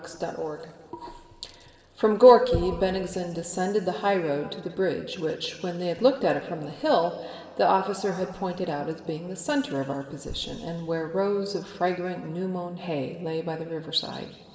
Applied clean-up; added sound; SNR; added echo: none; none; none; reverberation time 1.6 s.